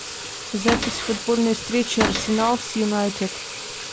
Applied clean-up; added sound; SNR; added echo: none; Sink (filling or washing) / Water tap, faucet + Cupboard open or close / Door; 5 dB; none.